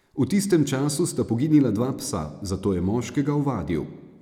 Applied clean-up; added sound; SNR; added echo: none; none; none; none.